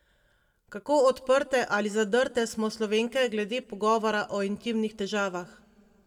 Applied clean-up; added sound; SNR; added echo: none; none; none; reverberation time 0.9 s.